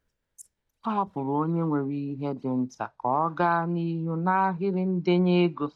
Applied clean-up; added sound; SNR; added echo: neural mask model DeepFilterNet 3.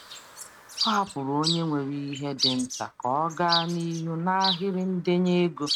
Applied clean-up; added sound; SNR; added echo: neural mask model RNNoise.